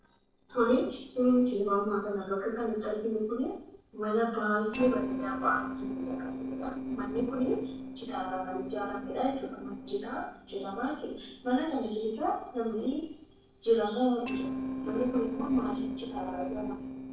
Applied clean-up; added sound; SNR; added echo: neural separator model SepFormer DNS4.